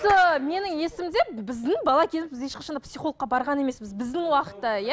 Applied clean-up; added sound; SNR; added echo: none; none; none; none.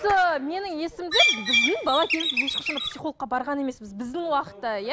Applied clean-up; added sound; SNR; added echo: none; Bird; -3 dB; none.